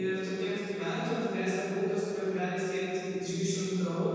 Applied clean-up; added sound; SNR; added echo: none; none; none; reverberation time 2.1 s.